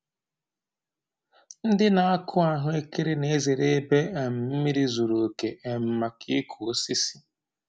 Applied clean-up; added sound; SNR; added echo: none; none; none; none.